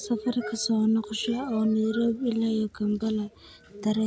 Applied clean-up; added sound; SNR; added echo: none; none; none; none.